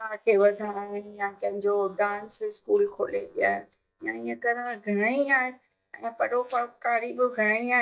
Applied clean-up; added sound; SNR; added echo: neural mask model DeepFilterNet 3.